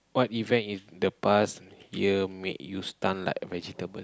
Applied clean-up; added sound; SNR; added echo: none; none; none; none.